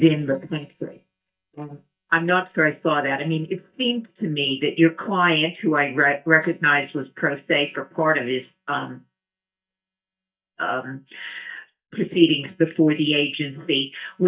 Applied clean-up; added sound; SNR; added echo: neural mask model DeepFilterNet 3.